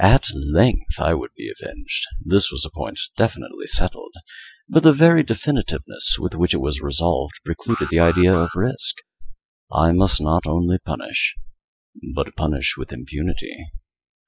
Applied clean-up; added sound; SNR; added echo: classical method spectral subtraction.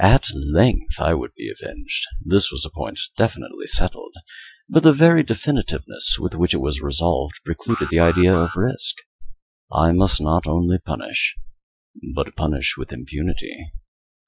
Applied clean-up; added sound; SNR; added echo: classical method Wiener filter.